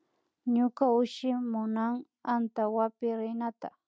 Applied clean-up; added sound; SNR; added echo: none; none; none; none.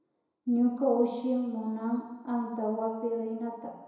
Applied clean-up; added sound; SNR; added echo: none; none; none; reverberation time 1.0 s.